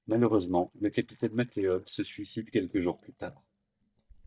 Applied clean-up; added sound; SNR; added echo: neural mask model DeepFilterNet 3.